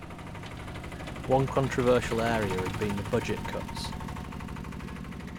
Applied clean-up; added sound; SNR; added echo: none; Truck; 5 dB; none.